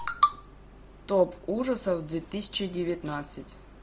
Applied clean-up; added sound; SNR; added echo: none; none; none; none.